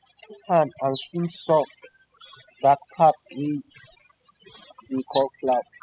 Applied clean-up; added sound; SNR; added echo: classical method spectral subtraction.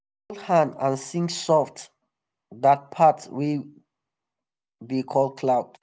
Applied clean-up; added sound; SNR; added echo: none; none; none; none.